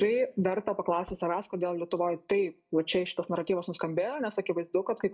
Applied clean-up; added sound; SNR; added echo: neural mask model DeepFilterNet 3.